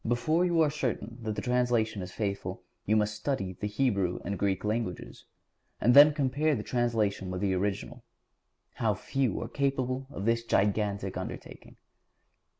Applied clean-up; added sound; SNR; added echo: none; none; none; none.